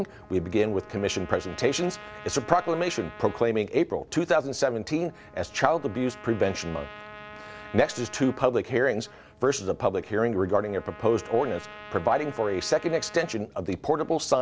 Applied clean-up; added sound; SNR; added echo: none; Trumpet; 19 dB; none.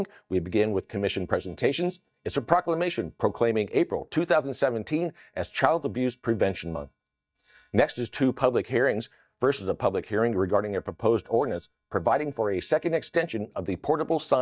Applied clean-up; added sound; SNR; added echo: neural mask model DeepFilterNet 3.